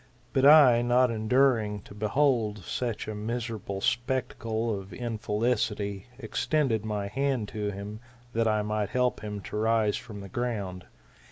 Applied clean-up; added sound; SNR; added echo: none; none; none; none.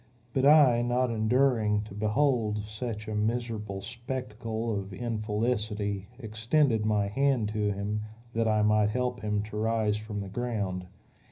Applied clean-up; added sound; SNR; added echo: none; none; none; reverberation time 0.4 s.